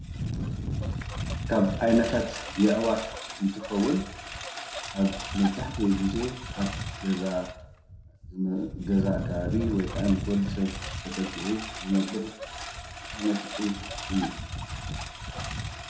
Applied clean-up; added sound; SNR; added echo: none; Engine; 6 dB; reverberation time 0.6 s.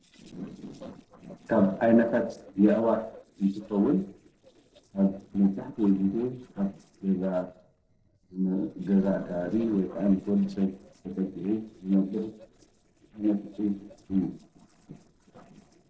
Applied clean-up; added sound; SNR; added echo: neural separator model SepFormer DNS4.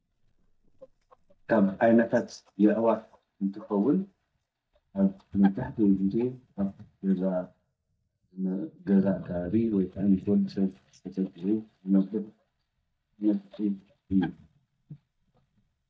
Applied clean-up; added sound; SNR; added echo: neural mask model DeepFilterNet 3.